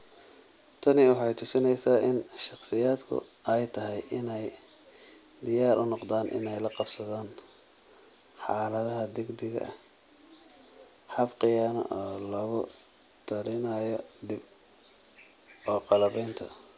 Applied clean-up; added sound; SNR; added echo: none; none; none; none.